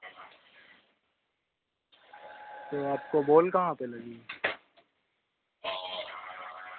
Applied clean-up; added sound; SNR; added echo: none; none; none; none.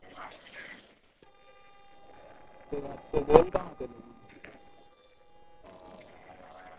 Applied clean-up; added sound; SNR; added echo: neural separator model SepFormer DNS4.